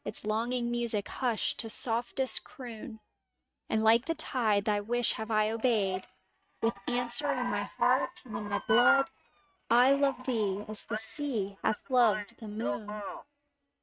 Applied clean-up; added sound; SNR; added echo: neural mask model RNNoise.